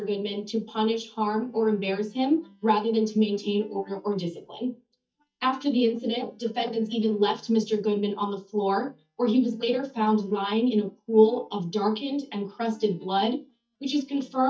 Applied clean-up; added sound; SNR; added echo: neural mask model DeepFilterNet 3.